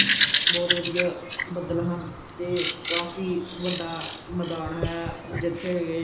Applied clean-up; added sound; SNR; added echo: none; Bird vocalization, bird call, bird song; -1 dB; reverberation time 0.8 s.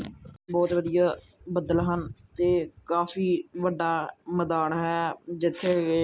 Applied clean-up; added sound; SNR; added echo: none; none; none; none.